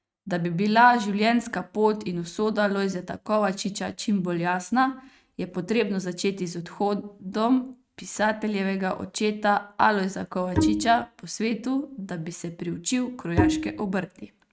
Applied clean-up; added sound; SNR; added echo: neural mask model RNNoise.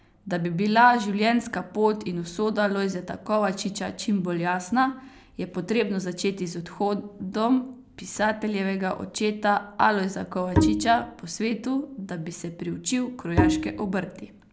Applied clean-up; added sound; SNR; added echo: none; Bowed string instrument; 0 dB; none.